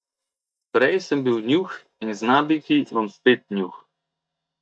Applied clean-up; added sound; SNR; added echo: neural mask model DeepFilterNet 3.